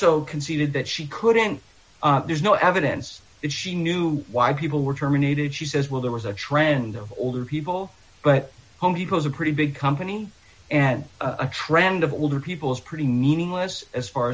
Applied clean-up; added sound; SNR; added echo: none; none; none; none.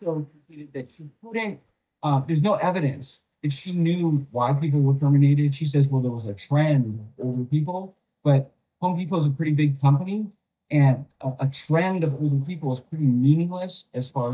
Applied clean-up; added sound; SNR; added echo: neural mask model DeepFilterNet 3.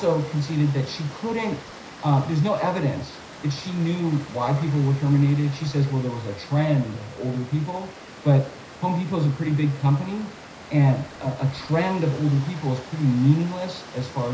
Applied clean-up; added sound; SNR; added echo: none; Water; 17 dB; reverberation time 0.5 s.